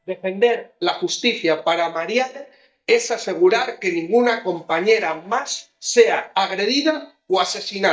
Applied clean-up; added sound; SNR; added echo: neural mask model DeepFilterNet 3.